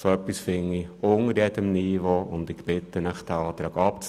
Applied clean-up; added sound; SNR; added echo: none; none; none; none.